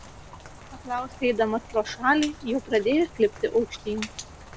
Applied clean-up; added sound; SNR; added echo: none; Rain; 16 dB; none.